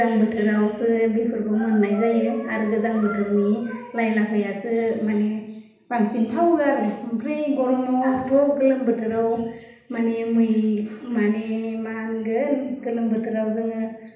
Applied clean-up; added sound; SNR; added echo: none; none; none; reverberation time 0.8 s.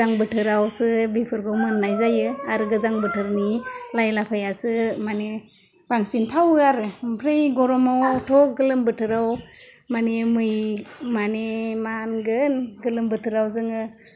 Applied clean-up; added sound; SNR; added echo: none; none; none; none.